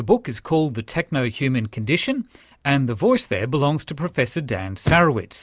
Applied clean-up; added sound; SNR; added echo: none; Chirp, tweet / Slam / Car; 15 dB; none.